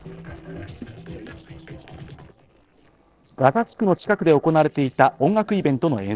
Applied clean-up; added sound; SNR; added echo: neural separator model SepFormer DNS4.